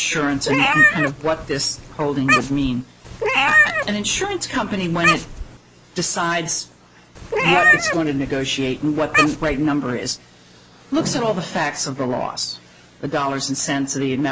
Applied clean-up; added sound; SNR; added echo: none; Meow; -2 dB; none.